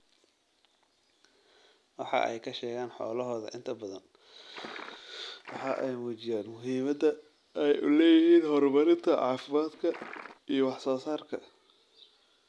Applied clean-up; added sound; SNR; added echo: none; Liquid; 15 dB; none.